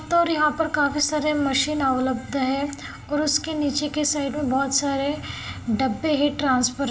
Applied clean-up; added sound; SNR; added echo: none; none; none; reverberation time 0.7 s.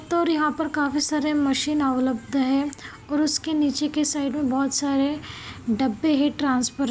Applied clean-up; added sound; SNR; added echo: none; none; none; none.